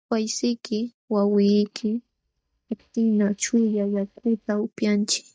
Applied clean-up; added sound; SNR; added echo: neural mask model DeepFilterNet 3.